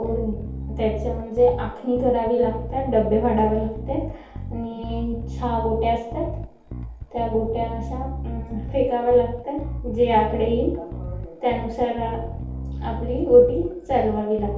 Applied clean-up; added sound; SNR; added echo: none; Bass guitar; 8 dB; reverberation time 0.7 s.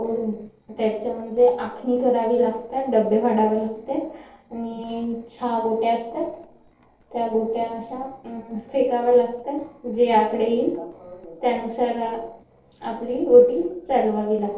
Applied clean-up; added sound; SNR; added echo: neural separator model SepFormer DNS4.